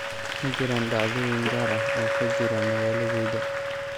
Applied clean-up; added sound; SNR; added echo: none; Acoustic guitar + Applause / Crowd; -2 dB; none.